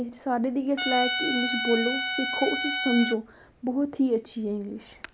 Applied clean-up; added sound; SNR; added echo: none; Trumpet; 2 dB; none.